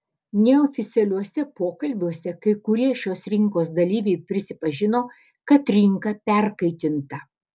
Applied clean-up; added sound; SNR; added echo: none; none; none; none.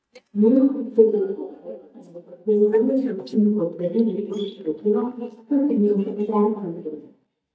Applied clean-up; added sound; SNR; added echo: neural mask model DeepFilterNet 3.